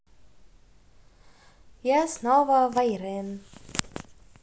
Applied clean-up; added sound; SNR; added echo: none; none; none; none.